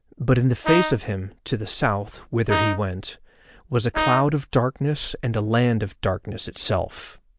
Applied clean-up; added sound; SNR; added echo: none; Brass instrument; 4 dB; none.